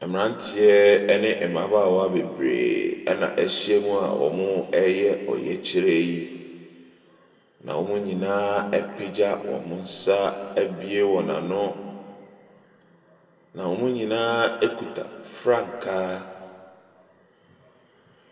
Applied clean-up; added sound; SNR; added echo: none; none; none; reverberation time 1.9 s.